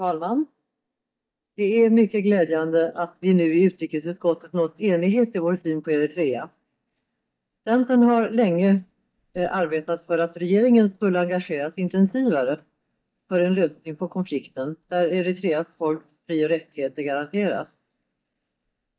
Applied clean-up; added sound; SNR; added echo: neural mask model DeepFilterNet 3.